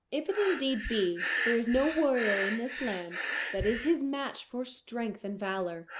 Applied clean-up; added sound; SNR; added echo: none; Breathing; 6 dB; none.